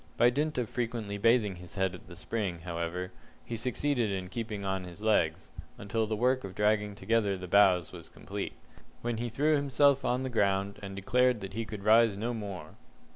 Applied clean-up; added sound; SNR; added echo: none; none; none; none.